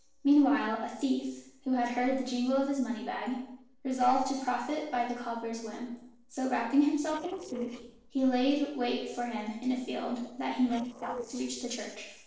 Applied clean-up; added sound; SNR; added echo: neural separator model SepFormer DNS4.